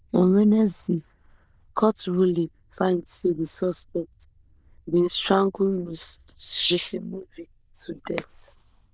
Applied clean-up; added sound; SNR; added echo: neural diffusion model UNIVERSE++.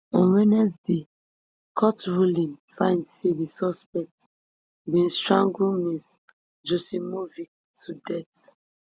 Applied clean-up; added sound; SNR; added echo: none; none; none; none.